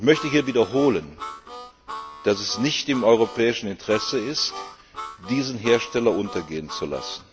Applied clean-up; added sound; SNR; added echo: none; Harmonica; 14 dB; none.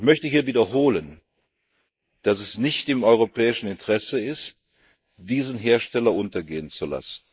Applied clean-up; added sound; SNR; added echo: neural mask model Resemble Enhance denoiser.